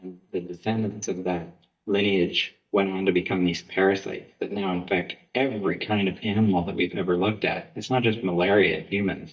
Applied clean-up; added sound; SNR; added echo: neural mask model DeepFilterNet 3.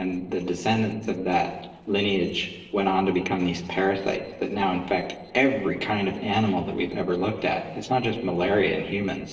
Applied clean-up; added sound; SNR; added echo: neural separator model SepFormer DNS4.